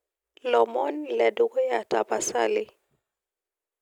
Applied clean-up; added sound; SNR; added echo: none; none; none; none.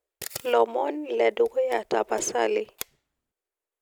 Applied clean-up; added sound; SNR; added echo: none; Camera; 19 dB; none.